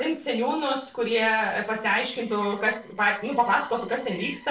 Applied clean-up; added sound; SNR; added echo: neural separator model SepFormer DNS4.